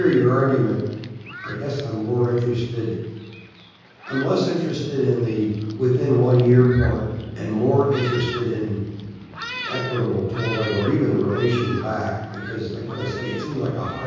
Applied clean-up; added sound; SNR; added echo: none; Thunderstorm; 14 dB; reverberation time 1.3 s.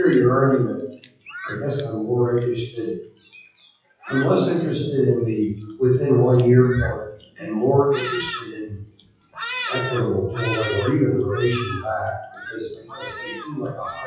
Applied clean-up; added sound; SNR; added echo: classical method WPE with log-MMSE.